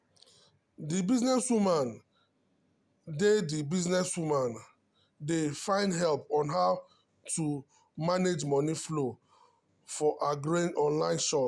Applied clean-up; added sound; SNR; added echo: none; none; none; none.